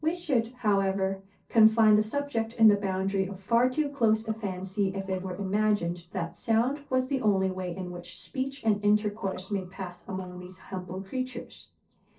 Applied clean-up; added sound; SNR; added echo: neural separator model SepFormer DNS4.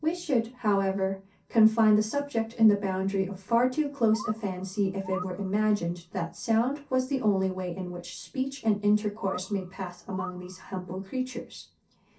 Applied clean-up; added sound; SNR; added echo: none; Bird; 17 dB; reverberation time 0.3 s.